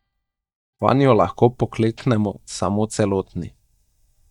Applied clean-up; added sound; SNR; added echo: neural mask model DeepFilterNet 3.